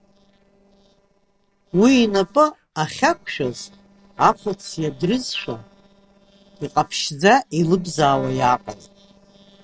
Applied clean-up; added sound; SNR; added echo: neural separator model SepFormer DNS4.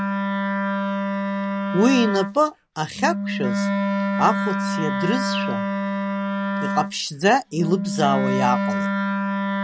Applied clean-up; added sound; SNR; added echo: none; Wind instrument, woodwind instrument; 0 dB; none.